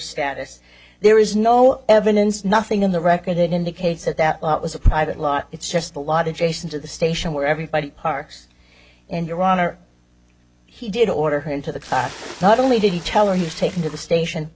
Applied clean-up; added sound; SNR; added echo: none; Splash, splatter; 18 dB; none.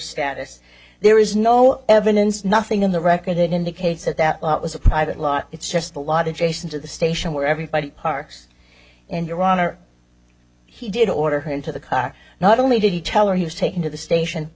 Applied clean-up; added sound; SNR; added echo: none; none; none; none.